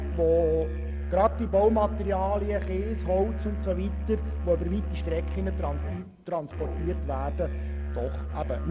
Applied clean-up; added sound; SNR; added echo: none; Musical instrument; 2 dB; none.